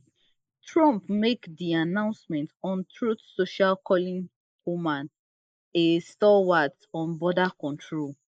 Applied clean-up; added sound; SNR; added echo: neural mask model Resemble Enhance denoiser.